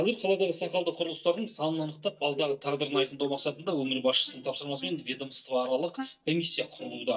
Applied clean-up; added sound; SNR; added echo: neural mask model DeepFilterNet 3.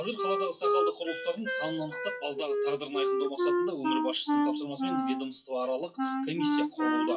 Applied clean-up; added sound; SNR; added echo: classical method WPE with log-MMSE.